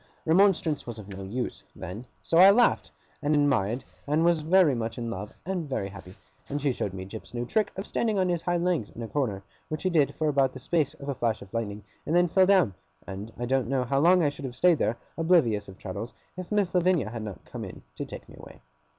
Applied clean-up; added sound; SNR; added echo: none; none; none; none.